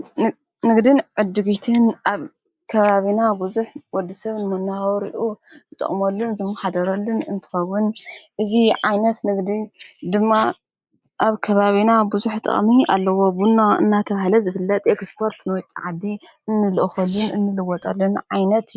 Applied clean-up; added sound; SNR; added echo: neural mask model Resemble Enhance denoiser.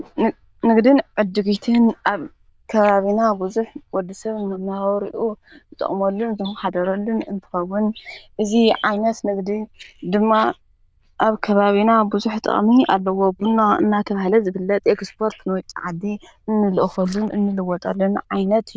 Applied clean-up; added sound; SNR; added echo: neural diffusion model UNIVERSE++.